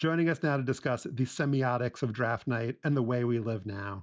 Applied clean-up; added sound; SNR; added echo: none; none; none; none.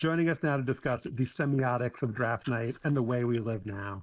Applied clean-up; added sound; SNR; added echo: neural mask model Resemble Enhance denoiser.